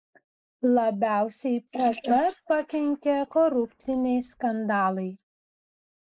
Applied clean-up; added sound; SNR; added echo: neural mask model Resemble Enhance denoiser.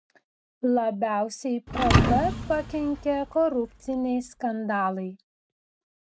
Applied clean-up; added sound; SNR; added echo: none; Thump, thud; 0 dB; none.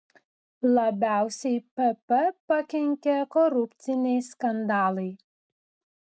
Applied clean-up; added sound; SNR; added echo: none; none; none; none.